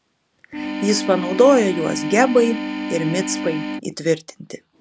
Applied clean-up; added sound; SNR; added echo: none; Organ; 6 dB; none.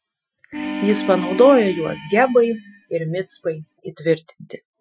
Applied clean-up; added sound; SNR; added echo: classical method Wiener filter.